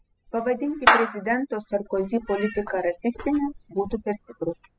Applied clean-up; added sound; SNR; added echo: classical method spectral subtraction.